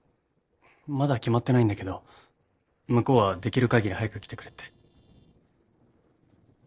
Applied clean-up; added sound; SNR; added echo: neural separator model SepFormer DNS4.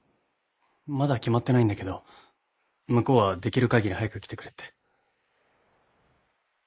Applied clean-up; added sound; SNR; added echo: neural mask model Resemble Enhance denoiser.